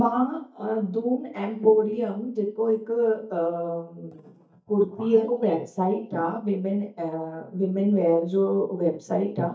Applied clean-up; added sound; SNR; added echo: neural mask model DeepFilterNet 3.